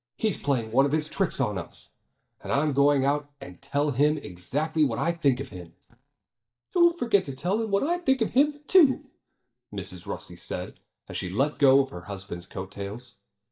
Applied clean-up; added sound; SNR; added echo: neural mask model DeepFilterNet 3.